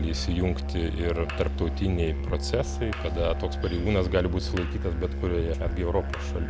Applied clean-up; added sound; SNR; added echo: none; Musical instrument; 2 dB; none.